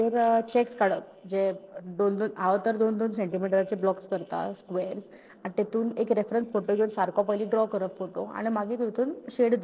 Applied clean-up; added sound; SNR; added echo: neural separator model SepFormer DNS4.